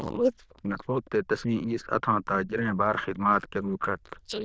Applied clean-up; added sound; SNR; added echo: neural diffusion model UNIVERSE++.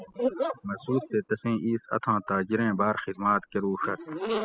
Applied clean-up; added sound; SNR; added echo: classical method spectral subtraction.